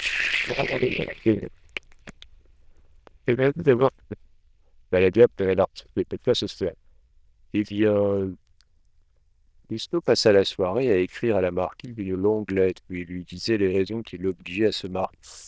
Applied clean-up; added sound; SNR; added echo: neural diffusion model UNIVERSE++.